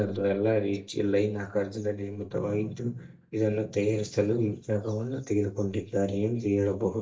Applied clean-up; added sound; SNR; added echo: neural mask model DeepFilterNet 3.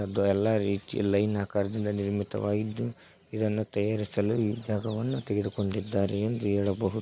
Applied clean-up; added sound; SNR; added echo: none; none; none; none.